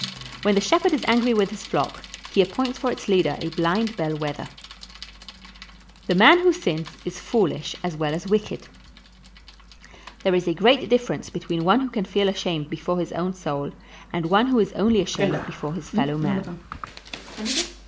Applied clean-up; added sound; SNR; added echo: none; Bicycle; 12 dB; none.